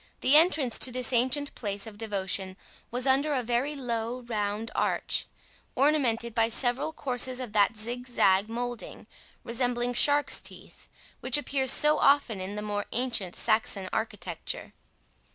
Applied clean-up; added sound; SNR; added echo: none; none; none; none.